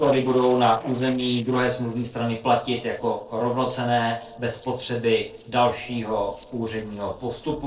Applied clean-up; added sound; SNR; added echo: neural separator model SepFormer DNS4.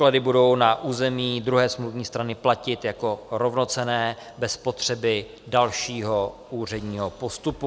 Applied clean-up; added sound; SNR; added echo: none; none; none; none.